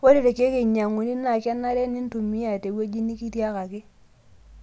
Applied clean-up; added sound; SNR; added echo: none; none; none; none.